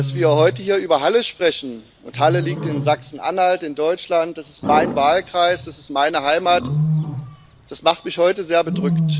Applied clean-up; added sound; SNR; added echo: none; Wild animals; 7 dB; none.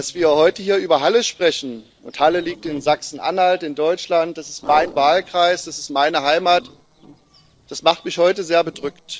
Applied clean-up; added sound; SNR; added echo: neural separator model SepFormer DNS4.